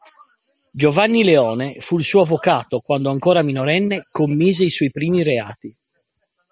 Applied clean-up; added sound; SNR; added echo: none; none; none; none.